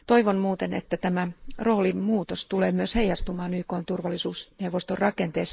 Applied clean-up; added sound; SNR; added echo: neural mask model Resemble Enhance denoiser.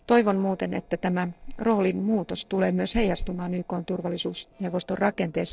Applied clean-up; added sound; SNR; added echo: neural separator model SepFormer DNS4.